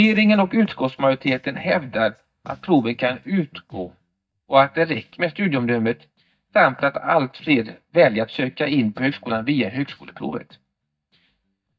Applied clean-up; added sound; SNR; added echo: neural mask model DeepFilterNet 3.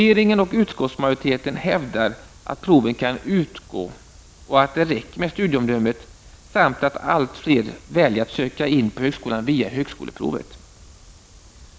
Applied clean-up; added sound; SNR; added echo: none; none; none; none.